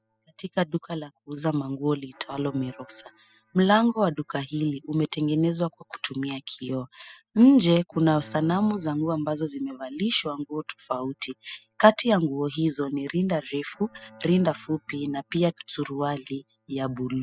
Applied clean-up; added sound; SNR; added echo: classical method spectral subtraction.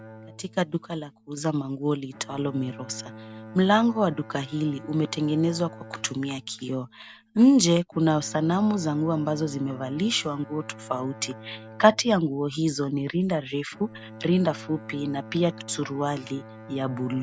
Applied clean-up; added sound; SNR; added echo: none; Bowed string instrument; 18 dB; none.